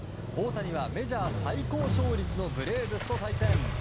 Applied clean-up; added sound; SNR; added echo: none; Motorcycle; -3 dB; none.